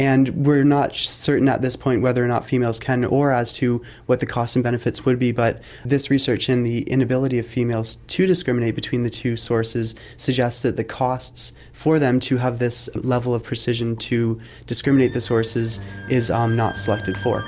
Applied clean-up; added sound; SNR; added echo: none; none; none; none.